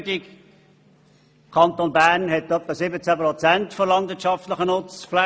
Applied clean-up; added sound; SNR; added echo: none; none; none; none.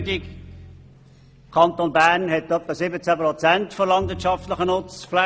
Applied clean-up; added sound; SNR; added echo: none; Bowed string instrument; 18 dB; none.